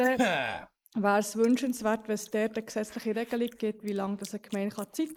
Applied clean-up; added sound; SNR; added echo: neural mask model Resemble Enhance denoiser.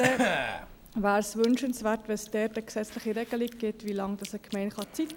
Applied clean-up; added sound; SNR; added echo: none; Chewing, mastication / Cough; 6 dB; none.